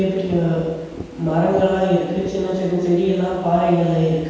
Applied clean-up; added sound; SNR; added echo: none; Fireworks / Ocean; 18 dB; reverberation time 1.2 s.